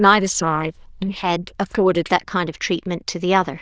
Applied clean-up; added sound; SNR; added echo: neural diffusion model UNIVERSE++.